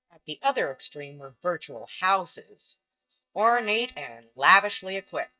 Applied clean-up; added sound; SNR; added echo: neural mask model DeepFilterNet 3.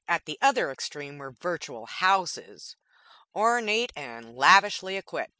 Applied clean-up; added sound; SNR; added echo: none; none; none; none.